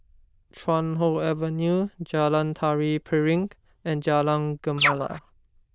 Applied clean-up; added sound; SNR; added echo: neural diffusion model UNIVERSE++.